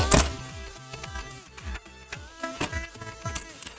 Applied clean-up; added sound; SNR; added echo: neural mask model RNNoise.